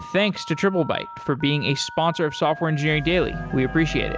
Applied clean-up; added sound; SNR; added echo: none; Telephone; 15 dB; none.